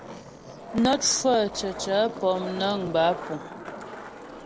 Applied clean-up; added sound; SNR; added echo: none; Skateboard; 11 dB; none.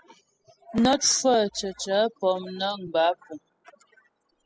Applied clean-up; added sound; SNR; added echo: classical method spectral subtraction.